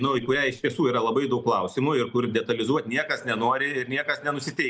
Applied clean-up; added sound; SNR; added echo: neural mask model DeepFilterNet 3.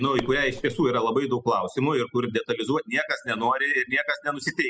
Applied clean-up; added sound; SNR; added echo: classical method spectral subtraction.